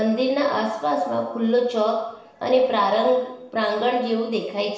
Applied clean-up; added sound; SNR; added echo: none; none; none; reverberation time 0.9 s.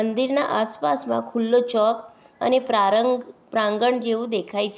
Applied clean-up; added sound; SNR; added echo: none; none; none; none.